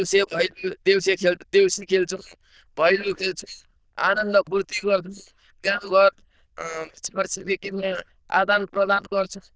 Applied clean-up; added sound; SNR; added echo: neural diffusion model UNIVERSE++.